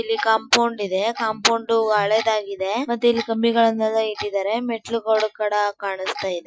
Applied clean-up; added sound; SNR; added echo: classical method Wiener filter.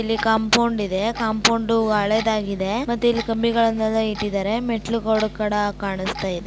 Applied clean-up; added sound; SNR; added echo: none; Clock; 18 dB; none.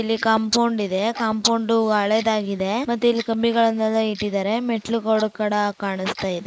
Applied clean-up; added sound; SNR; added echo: neural mask model Resemble Enhance denoiser.